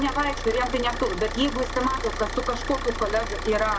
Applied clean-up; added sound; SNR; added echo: none; Idling / Car; 5 dB; none.